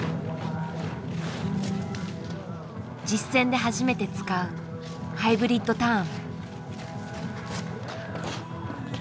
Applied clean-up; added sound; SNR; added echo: none; none; none; none.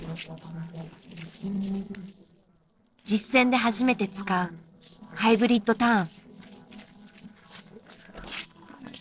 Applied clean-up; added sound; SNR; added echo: neural separator model SepFormer DNS4.